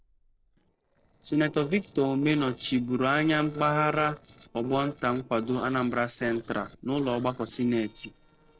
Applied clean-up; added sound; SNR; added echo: neural separator model SepFormer DNS4.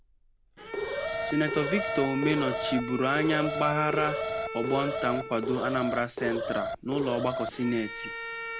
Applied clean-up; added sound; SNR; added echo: none; Alarm + Bowed string instrument; 3 dB; none.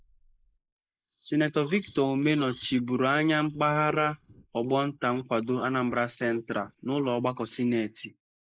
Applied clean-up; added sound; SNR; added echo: neural mask model Resemble Enhance denoiser.